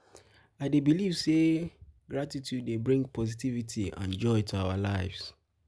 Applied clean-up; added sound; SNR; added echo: none; none; none; none.